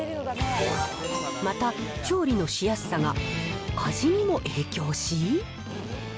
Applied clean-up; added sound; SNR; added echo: none; Drill; 15 dB; none.